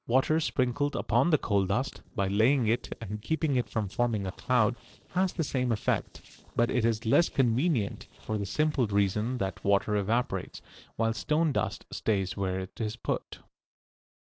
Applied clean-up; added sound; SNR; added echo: neural separator model SepFormer DNS4.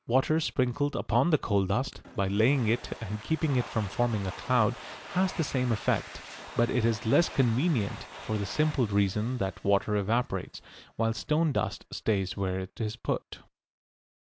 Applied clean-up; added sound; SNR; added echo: none; Domestic sounds, home sounds; 19 dB; none.